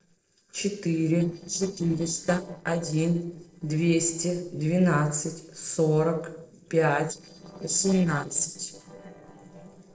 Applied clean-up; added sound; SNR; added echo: neural separator model SepFormer DNS4.